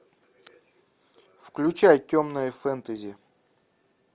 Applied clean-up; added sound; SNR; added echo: none; none; none; none.